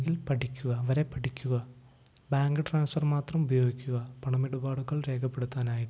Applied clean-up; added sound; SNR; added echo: none; none; none; none.